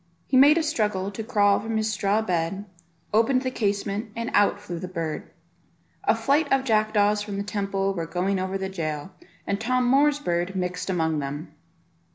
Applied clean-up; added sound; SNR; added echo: none; none; none; none.